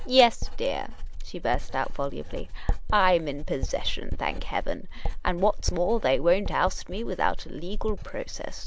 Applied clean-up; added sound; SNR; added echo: none; Writing; 1 dB; none.